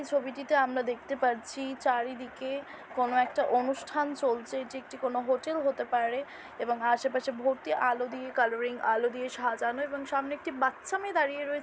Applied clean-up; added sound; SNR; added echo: none; none; none; none.